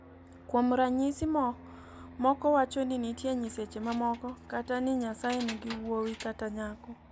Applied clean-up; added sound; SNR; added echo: none; Keys jangling + Fixed-wing aircraft, airplane; 17 dB; none.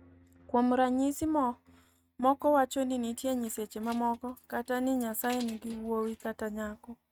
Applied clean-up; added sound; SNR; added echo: neural mask model RNNoise.